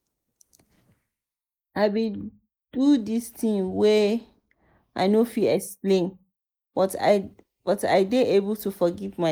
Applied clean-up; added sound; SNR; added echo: neural mask model Resemble Enhance denoiser.